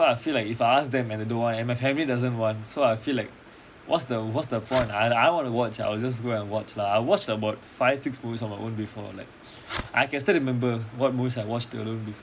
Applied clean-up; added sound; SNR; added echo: none; Fireworks; 13 dB; none.